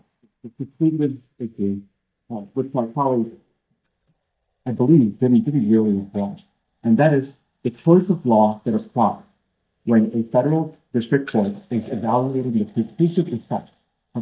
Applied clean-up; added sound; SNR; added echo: neural mask model DeepFilterNet 3.